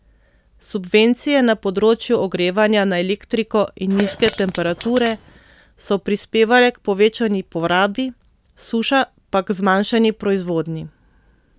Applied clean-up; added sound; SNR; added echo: none; Fart; 12 dB; none.